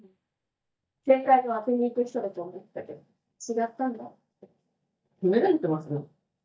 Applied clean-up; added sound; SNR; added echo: neural mask model DeepFilterNet 3.